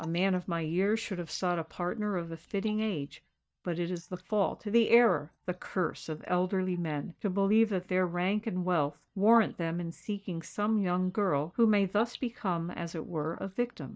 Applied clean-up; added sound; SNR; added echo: neural mask model DeepFilterNet 3.